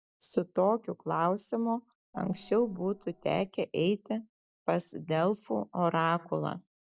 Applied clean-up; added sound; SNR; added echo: neural separator model SepFormer DNS4.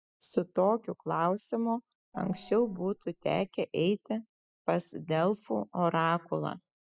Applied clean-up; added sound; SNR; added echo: classical method spectral subtraction.